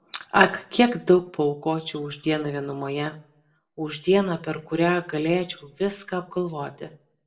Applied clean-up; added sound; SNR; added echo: none; none; none; reverberation time 0.3 s.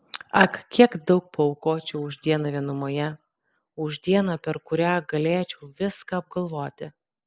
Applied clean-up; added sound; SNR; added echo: none; none; none; none.